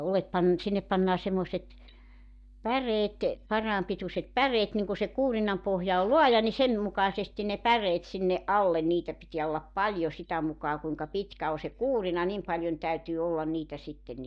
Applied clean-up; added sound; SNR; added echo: neural mask model DeepFilterNet 3.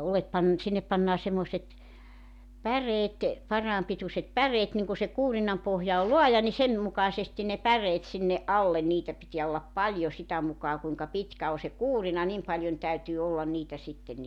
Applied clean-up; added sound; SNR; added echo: none; none; none; none.